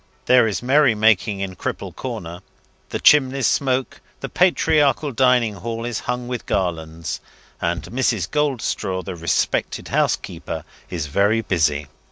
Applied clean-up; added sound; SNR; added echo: none; Bass drum; 13 dB; none.